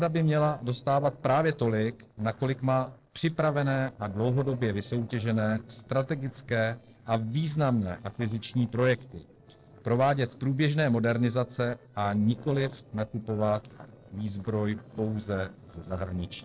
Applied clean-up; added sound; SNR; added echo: neural separator model SepFormer DNS4.